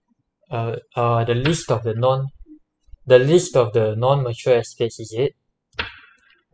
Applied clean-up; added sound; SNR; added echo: classical method spectral subtraction.